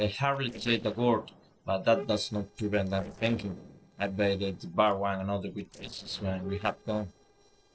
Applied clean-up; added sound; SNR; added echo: neural separator model SepFormer DNS4.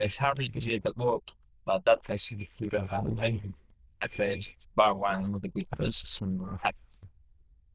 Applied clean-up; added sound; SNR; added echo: neural diffusion model UNIVERSE++.